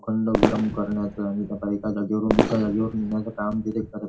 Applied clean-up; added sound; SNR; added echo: none; Fireworks; 2 dB; reverberation time 0.2 s.